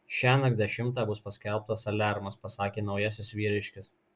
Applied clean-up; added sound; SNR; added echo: none; none; none; none.